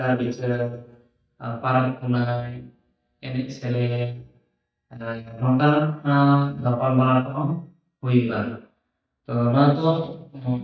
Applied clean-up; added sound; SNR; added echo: neural mask model DeepFilterNet 3.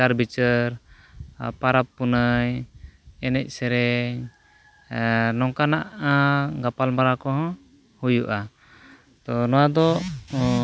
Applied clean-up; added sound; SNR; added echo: none; none; none; none.